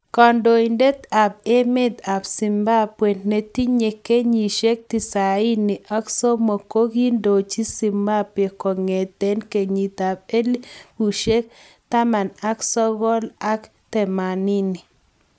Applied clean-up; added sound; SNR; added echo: none; none; none; none.